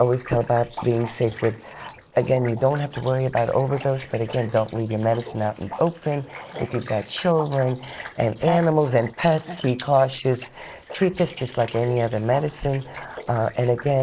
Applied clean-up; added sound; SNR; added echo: neural mask model Resemble Enhance denoiser.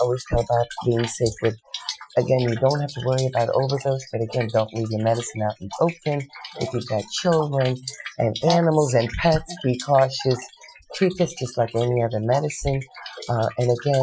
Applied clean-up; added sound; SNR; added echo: classical method Wiener filter.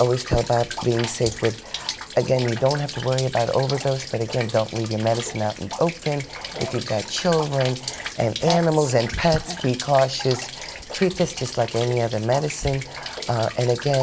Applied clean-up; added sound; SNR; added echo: none; Rain; 11 dB; none.